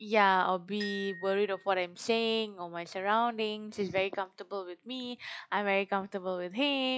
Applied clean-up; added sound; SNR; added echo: classical method log-MMSE.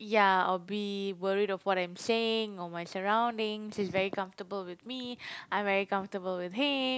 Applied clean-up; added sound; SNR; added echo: none; none; none; none.